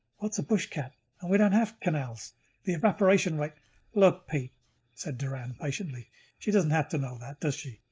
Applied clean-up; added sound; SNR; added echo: neural mask model Resemble Enhance denoiser.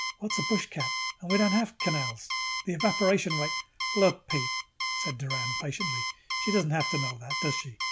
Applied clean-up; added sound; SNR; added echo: none; Alarm; 2 dB; none.